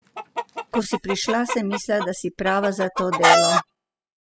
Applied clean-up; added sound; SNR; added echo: classical method spectral subtraction.